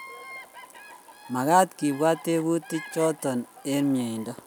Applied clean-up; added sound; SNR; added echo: none; Bird vocalization, bird call, bird song; 19 dB; none.